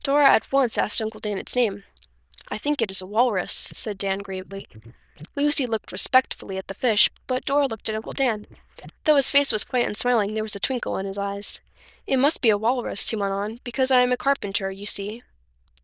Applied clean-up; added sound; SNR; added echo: neural diffusion model UNIVERSE++.